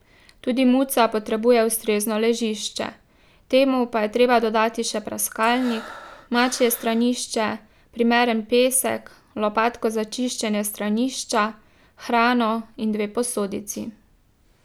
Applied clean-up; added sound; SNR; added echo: none; Breathing; 17 dB; none.